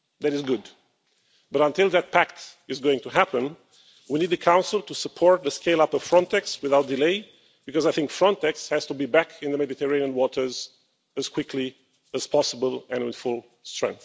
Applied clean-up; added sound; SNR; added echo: none; none; none; none.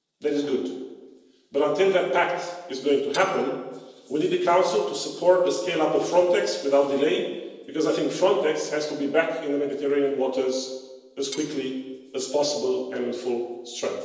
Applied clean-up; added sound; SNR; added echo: neural separator model SepFormer DNS4.